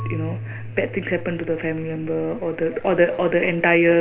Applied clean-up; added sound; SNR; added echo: none; Marimba, xylophone / Wood; 14 dB; reverberation time 2.8 s.